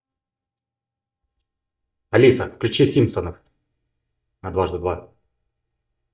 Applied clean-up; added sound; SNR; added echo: neural mask model DeepFilterNet 3.